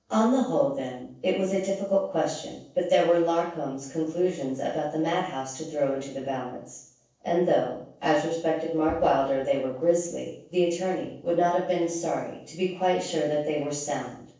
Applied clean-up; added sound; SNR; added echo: neural separator model SepFormer DNS4.